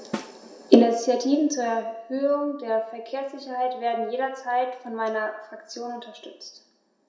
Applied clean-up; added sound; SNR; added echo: none; Snare drum; 16 dB; reverberation time 0.7 s.